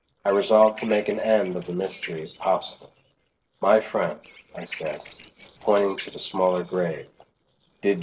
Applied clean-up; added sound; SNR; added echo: neural separator model SepFormer DNS4.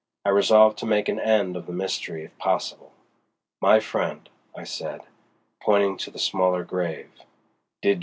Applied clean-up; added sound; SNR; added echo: none; none; none; none.